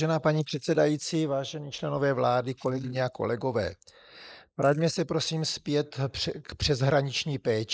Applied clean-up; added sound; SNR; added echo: neural mask model Resemble Enhance denoiser.